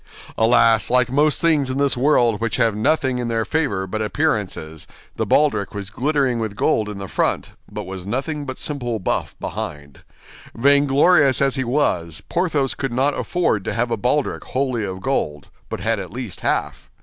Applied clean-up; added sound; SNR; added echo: none; none; none; none.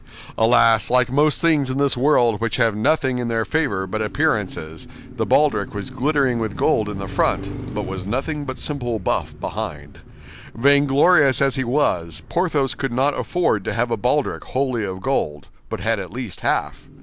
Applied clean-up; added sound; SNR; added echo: none; Car passing by; 17 dB; none.